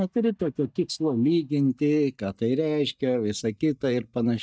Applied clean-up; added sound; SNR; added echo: neural mask model DeepFilterNet 3.